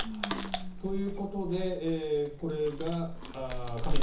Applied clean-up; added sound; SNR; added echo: none; Chewing, mastication; -2 dB; reverberation time 0.7 s.